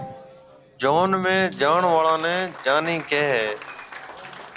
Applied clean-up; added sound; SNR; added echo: none; Applause; 16 dB; none.